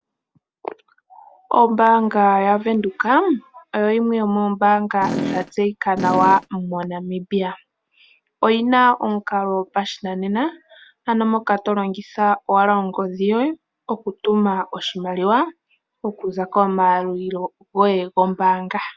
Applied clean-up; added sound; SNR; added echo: none; Fart; 4 dB; none.